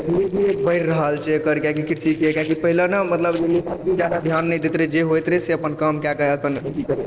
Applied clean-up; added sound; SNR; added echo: neural separator model SepFormer DNS4.